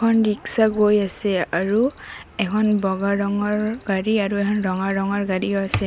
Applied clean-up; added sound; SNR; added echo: none; Alarm; 17 dB; none.